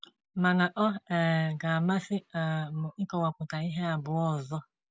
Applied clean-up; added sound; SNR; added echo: none; none; none; none.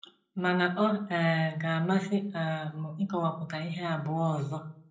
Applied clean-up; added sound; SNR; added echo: none; none; none; reverberation time 0.5 s.